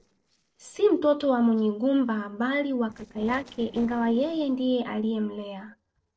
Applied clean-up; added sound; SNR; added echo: neural separator model SepFormer DNS4.